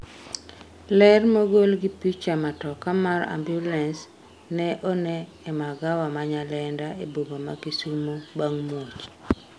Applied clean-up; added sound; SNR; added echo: none; none; none; none.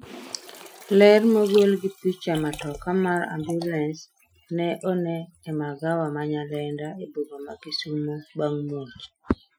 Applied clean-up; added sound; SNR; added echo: classical method Wiener filter.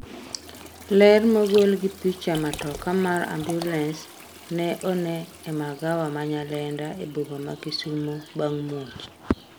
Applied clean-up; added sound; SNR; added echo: none; Toilet flush + Liquid; 19 dB; none.